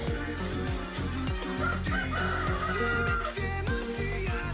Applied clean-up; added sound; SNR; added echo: none; Piano + Chicken, rooster; 3 dB; none.